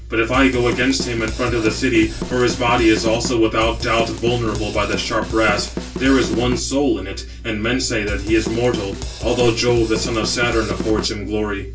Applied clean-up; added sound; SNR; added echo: none; Drum / Drum kit; 9 dB; reverberation time 0.2 s.